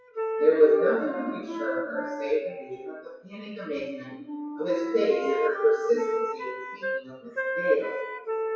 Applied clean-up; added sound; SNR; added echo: classical method WPE with log-MMSE.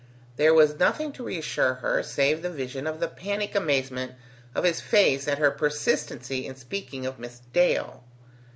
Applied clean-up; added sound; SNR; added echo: none; none; none; none.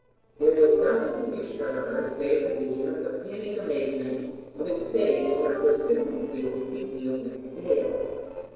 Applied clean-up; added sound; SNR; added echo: neural separator model SepFormer DNS4.